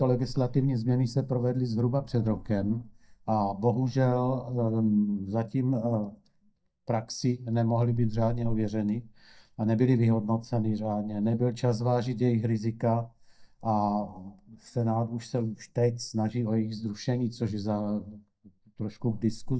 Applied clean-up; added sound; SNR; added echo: neural mask model DeepFilterNet 3.